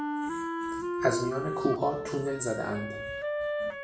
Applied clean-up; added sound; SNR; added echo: none; Wind instrument, woodwind instrument; 1 dB; reverberation time 0.4 s.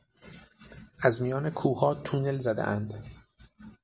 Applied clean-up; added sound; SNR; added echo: none; none; none; none.